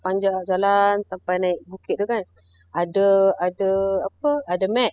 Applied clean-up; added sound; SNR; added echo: classical method spectral subtraction.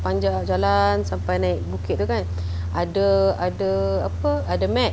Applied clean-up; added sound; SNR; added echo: none; Idling / Engine starting / Accelerating, revving, vroom / Car; 4 dB; none.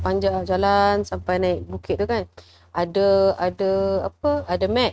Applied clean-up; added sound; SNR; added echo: neural mask model RNNoise.